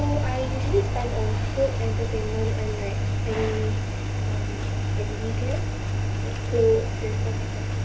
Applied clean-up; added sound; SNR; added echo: none; Engine; -4 dB; reverberation time 0.3 s.